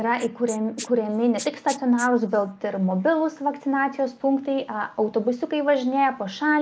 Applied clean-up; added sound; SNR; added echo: neural mask model Resemble Enhance denoiser.